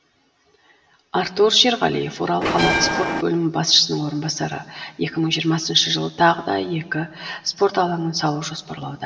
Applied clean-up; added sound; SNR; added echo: none; Bell; -1 dB; reverberation time 2.3 s.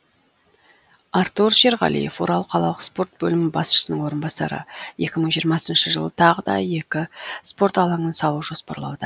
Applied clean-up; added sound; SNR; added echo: none; none; none; none.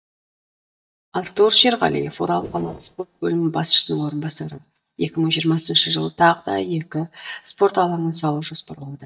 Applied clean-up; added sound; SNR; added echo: neural mask model DeepFilterNet 3.